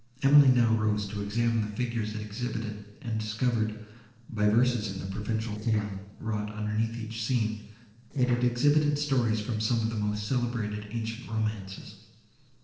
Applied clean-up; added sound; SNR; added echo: neural separator model SepFormer DNS4.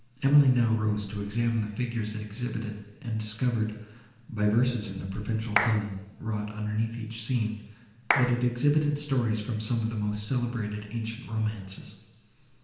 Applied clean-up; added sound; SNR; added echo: none; Clapping; 5 dB; reverberation time 1.1 s.